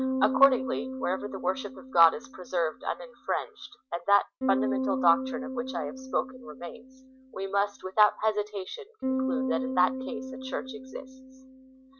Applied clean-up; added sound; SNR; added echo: none; Bass guitar; 5 dB; none.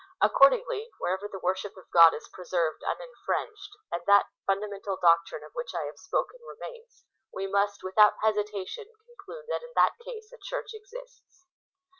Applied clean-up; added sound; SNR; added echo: none; none; none; none.